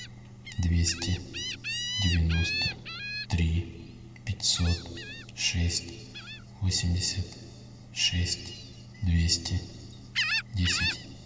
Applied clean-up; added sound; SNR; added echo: none; Gull, seagull; 7 dB; reverberation time 1.5 s.